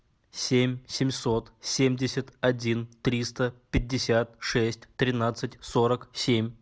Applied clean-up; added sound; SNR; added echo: none; none; none; none.